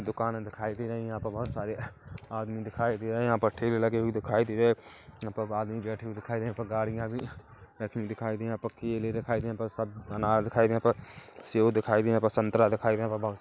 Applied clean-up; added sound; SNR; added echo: none; none; none; none.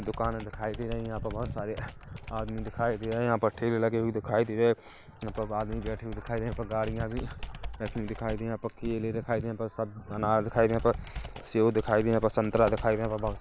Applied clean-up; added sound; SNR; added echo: none; Computer keyboard; 11 dB; none.